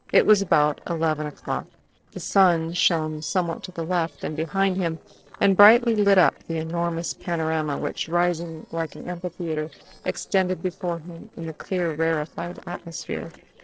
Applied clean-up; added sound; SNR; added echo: neural separator model SepFormer DNS4.